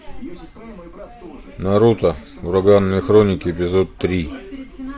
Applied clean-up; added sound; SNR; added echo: none; none; none; none.